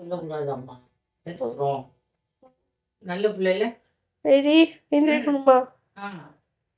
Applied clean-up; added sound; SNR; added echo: neural mask model DeepFilterNet 3.